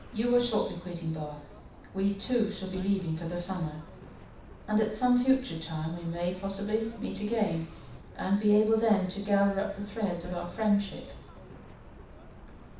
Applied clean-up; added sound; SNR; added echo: none; Car; 16 dB; reverberation time 0.7 s.